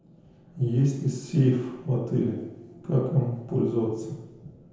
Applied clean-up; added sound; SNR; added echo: none; none; none; reverberation time 0.9 s.